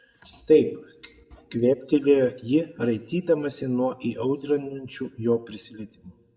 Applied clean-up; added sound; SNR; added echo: none; none; none; reverberation time 0.9 s.